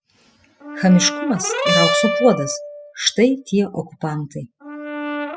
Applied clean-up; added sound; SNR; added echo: classical method spectral subtraction.